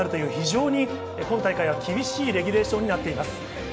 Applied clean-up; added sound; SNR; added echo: none; Bird; 17 dB; none.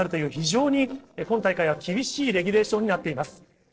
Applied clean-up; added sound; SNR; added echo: neural separator model SepFormer DNS4.